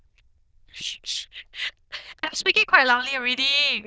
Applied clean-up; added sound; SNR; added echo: neural diffusion model UNIVERSE++.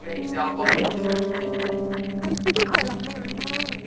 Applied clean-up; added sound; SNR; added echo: neural separator model SepFormer DNS4.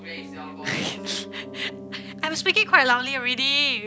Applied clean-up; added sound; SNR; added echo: none; Piano; 14 dB; none.